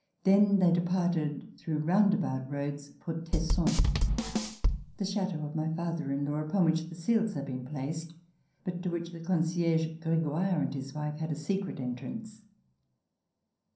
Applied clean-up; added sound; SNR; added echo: none; Drum / Drum kit; -3 dB; reverberation time 0.6 s.